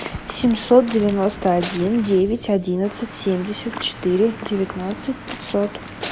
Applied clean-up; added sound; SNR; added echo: none; Waves, surf / Wind; 14 dB; none.